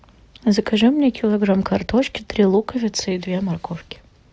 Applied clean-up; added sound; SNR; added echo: none; none; none; none.